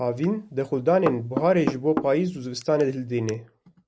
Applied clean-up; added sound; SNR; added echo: none; Knock / Wood; 9 dB; none.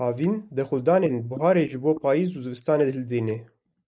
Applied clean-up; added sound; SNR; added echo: neural mask model DeepFilterNet 3.